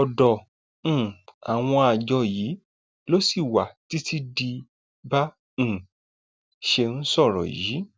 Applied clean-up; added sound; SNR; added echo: none; none; none; none.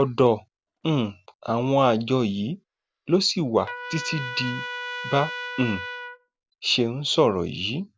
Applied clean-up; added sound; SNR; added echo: none; Trumpet; 13 dB; none.